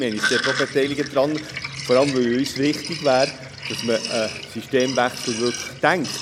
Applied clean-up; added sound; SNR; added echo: none; Sink (filling or washing); 7 dB; none.